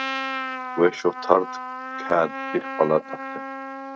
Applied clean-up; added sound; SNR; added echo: neural mask model RNNoise.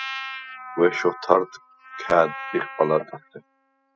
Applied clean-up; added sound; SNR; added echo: classical method spectral subtraction.